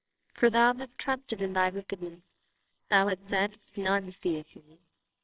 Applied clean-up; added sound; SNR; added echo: neural separator model SepFormer WHAMR!.